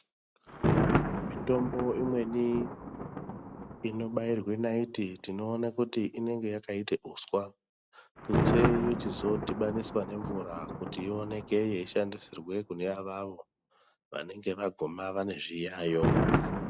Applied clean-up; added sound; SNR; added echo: none; Thunder; 1 dB; none.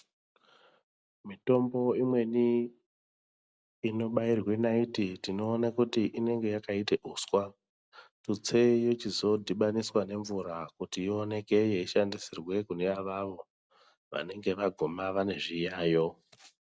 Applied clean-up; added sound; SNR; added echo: none; none; none; none.